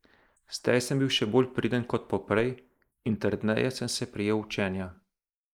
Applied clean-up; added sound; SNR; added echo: neural mask model Resemble Enhance denoiser.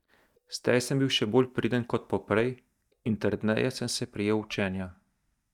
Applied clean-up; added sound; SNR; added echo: neural mask model DeepFilterNet 3.